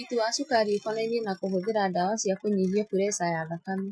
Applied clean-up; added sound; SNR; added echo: classical method Wiener filter.